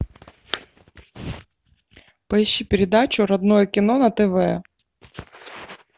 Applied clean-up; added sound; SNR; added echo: none; none; none; none.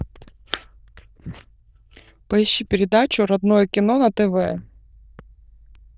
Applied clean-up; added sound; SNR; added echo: neural diffusion model UNIVERSE++.